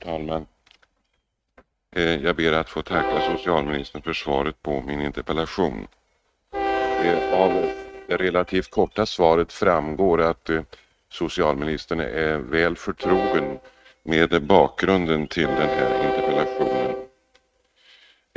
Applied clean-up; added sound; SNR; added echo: neural mask model RNNoise.